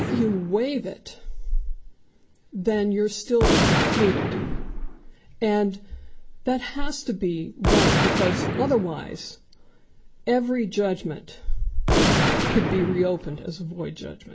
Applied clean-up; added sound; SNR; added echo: none; Gunshot, gunfire; 1 dB; none.